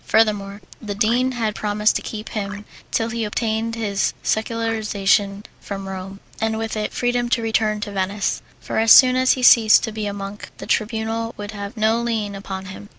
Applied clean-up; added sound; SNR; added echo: none; Marimba, xylophone; 14 dB; none.